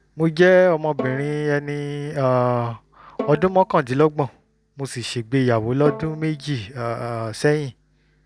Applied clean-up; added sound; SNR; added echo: none; Bowed string instrument; 16 dB; none.